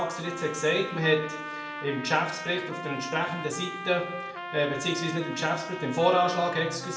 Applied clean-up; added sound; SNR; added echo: none; Trumpet; 9 dB; reverberation time 0.6 s.